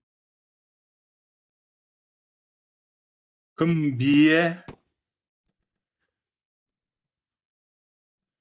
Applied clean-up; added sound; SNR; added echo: neural mask model DeepFilterNet 3.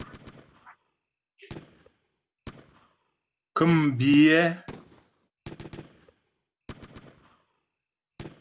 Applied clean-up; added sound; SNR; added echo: none; Gunshot, gunfire; 20 dB; none.